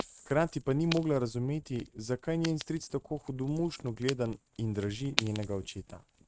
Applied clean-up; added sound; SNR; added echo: neural mask model RNNoise.